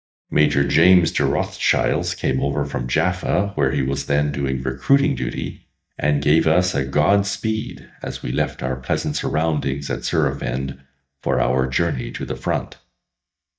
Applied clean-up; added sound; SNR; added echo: neural mask model DeepFilterNet 3.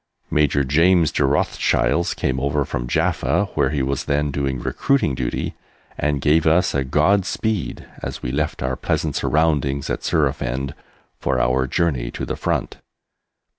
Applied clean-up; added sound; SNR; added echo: none; none; none; none.